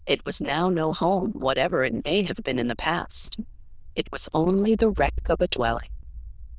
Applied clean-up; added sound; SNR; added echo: neural diffusion model UNIVERSE++.